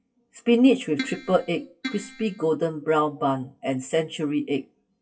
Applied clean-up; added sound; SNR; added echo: classical method WPE with log-MMSE.